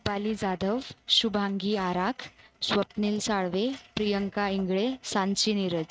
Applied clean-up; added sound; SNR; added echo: neural mask model RNNoise.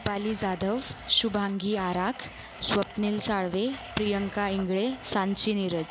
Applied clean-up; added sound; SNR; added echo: none; Domestic sounds, home sounds; 15 dB; none.